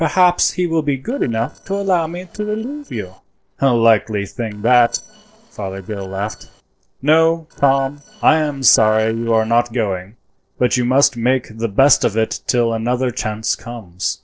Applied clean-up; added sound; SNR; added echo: neural separator model SepFormer DNS4.